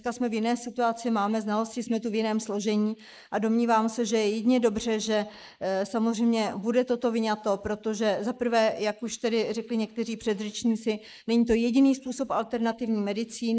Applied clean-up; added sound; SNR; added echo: neural mask model Resemble Enhance denoiser.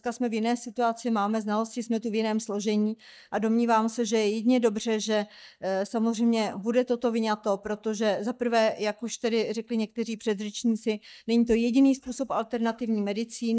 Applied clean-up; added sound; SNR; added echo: neural mask model DeepFilterNet 3.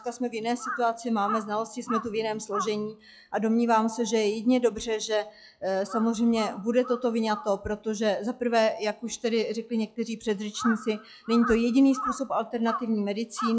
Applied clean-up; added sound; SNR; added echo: classical method log-MMSE.